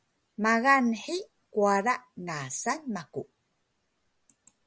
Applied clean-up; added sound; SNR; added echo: none; none; none; none.